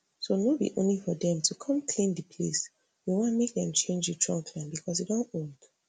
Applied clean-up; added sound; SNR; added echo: none; none; none; none.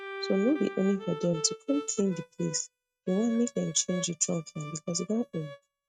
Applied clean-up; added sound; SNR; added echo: neural mask model RNNoise.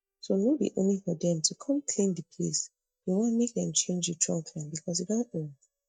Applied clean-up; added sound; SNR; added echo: neural mask model DeepFilterNet 3.